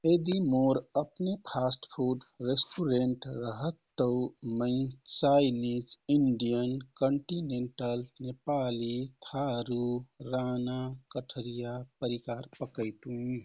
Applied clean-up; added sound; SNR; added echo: none; none; none; none.